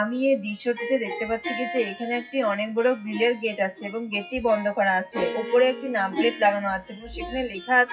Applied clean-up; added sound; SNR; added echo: classical method WPE with log-MMSE.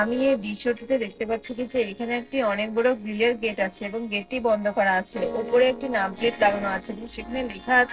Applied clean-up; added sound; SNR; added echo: neural separator model SepFormer DNS4.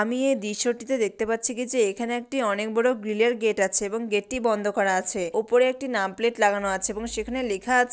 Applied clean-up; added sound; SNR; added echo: none; none; none; none.